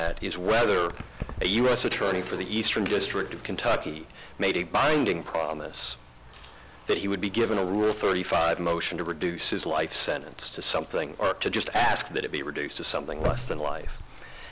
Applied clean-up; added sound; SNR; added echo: none; Keys jangling; 13 dB; none.